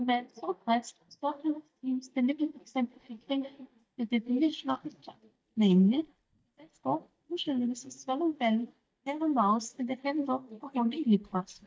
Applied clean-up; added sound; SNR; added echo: neural mask model DeepFilterNet 3.